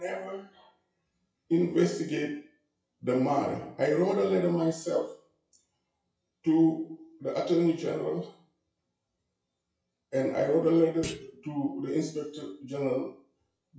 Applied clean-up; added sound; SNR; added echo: classical method WPE with log-MMSE.